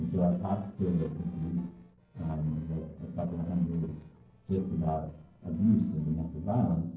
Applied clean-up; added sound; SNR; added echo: neural separator model SepFormer DNS4.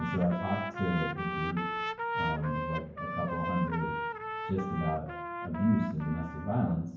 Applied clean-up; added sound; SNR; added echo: none; Trumpet; 4 dB; reverberation time 0.9 s.